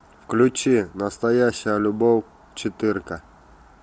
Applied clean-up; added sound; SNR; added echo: none; none; none; none.